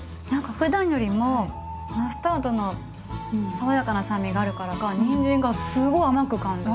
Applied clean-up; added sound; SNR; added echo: none; none; none; none.